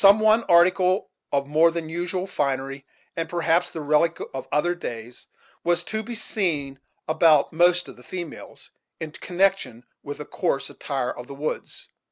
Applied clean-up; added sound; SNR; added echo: none; none; none; none.